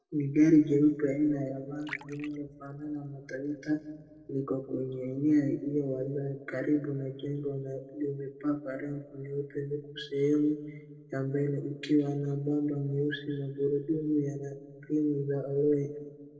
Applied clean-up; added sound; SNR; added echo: neural separator model SepFormer DNS4.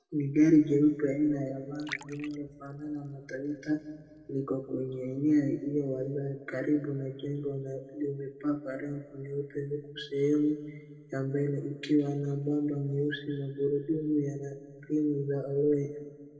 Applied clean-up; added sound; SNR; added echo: none; Liquid; 19 dB; reverberation time 1.5 s.